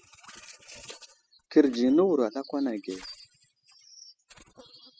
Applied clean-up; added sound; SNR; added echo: classical method spectral subtraction.